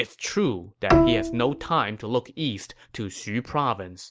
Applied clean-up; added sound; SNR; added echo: none; Bowed string instrument; -3 dB; none.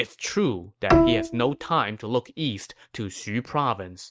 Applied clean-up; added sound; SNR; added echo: neural mask model RNNoise.